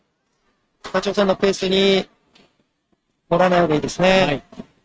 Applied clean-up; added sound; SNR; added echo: neural mask model RNNoise.